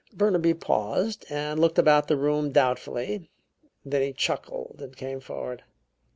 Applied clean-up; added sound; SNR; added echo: none; none; none; none.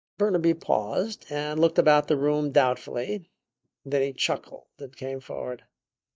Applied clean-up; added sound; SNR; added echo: neural mask model DeepFilterNet 3.